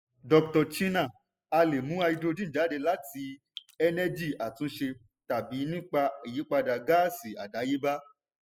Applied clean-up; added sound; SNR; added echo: classical method spectral subtraction.